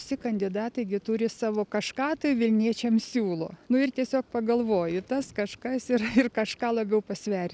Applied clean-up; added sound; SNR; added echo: none; none; none; none.